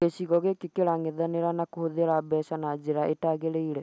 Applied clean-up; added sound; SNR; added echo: none; none; none; none.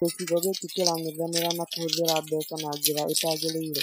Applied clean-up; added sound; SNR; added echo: classical method Wiener filter.